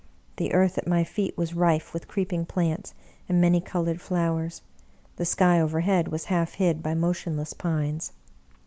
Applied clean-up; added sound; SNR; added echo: none; none; none; none.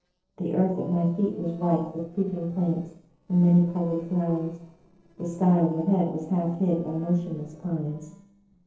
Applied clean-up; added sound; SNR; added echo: neural separator model SepFormer DNS4.